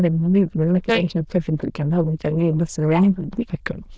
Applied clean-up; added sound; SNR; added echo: neural diffusion model UNIVERSE++.